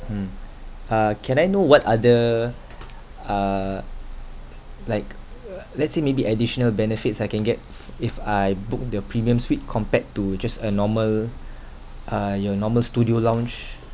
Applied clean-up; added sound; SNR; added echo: none; none; none; none.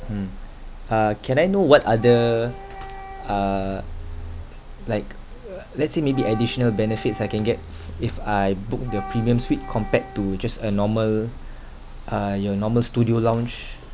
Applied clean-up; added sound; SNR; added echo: none; Wind instrument, woodwind instrument + Bowed string instrument; 15 dB; none.